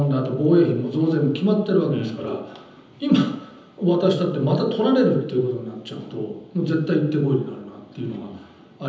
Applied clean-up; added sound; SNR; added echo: none; none; none; reverberation time 0.9 s.